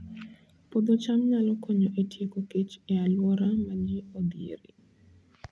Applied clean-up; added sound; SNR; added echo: none; none; none; none.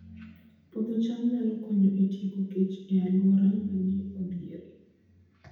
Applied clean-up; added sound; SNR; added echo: none; none; none; reverberation time 0.8 s.